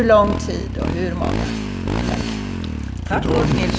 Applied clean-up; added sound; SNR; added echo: none; Motorcycle; 1 dB; none.